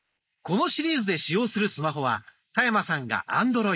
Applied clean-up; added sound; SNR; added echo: neural mask model Resemble Enhance denoiser.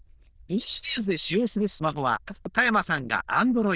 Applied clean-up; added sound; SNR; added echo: neural diffusion model UNIVERSE++.